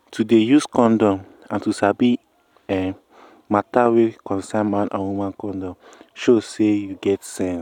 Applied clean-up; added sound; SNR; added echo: none; none; none; none.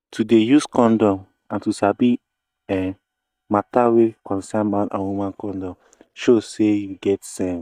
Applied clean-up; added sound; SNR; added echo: neural mask model DeepFilterNet 3.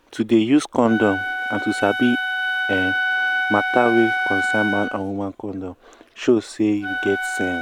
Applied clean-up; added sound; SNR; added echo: none; Wind instrument, woodwind instrument; 3 dB; none.